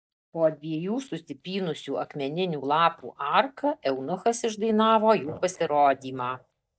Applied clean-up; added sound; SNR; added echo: neural mask model DeepFilterNet 3.